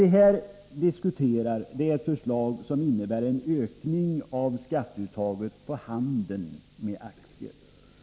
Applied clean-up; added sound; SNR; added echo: none; none; none; none.